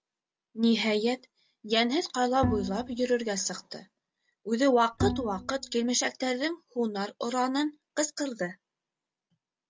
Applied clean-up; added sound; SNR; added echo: none; Bowed string instrument; 4 dB; none.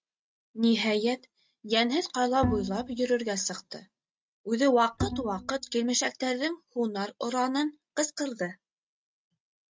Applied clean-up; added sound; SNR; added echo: neural mask model RNNoise.